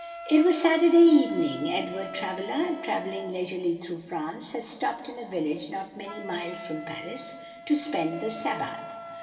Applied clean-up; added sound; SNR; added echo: none; Wind instrument, woodwind instrument; 15 dB; reverberation time 2.0 s.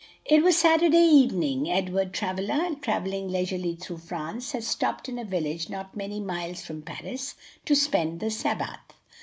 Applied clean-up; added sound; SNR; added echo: none; none; none; none.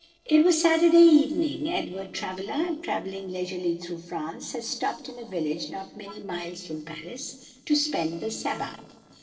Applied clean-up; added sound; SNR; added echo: neural separator model SepFormer DNS4.